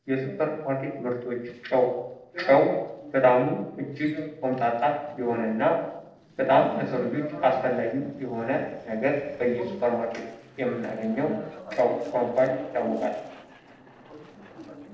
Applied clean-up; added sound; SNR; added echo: neural separator model SepFormer DNS4.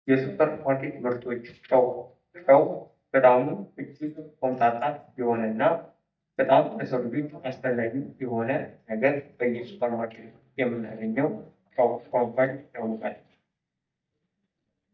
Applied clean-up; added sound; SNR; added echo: neural mask model DeepFilterNet 3.